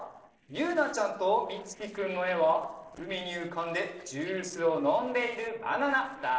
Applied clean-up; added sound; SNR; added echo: neural separator model SepFormer DNS4.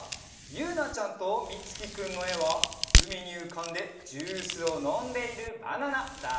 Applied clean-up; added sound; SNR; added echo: none; Crack; -1 dB; reverberation time 0.8 s.